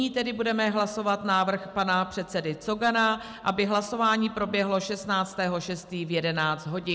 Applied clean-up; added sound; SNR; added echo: none; none; none; none.